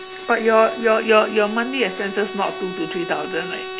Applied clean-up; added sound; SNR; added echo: none; Bowed string instrument; 12 dB; reverberation time 0.3 s.